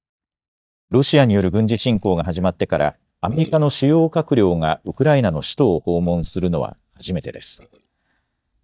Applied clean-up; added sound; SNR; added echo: neural mask model DeepFilterNet 3.